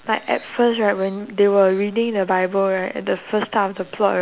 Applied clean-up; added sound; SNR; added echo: none; none; none; none.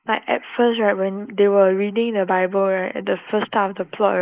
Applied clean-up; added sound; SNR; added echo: neural mask model Resemble Enhance denoiser.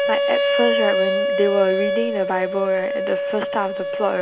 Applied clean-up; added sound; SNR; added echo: none; Wind instrument, woodwind instrument; -1 dB; none.